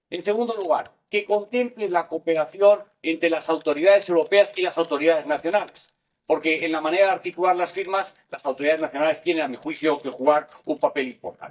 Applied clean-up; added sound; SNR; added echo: neural mask model DeepFilterNet 3.